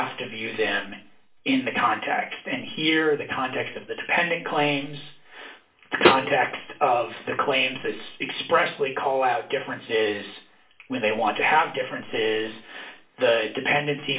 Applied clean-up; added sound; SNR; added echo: none; Snare drum; -1 dB; reverberation time 0.4 s.